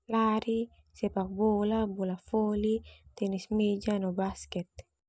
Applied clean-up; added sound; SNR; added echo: none; none; none; none.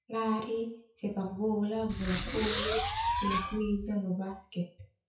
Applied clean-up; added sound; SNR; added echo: classical method WPE with log-MMSE.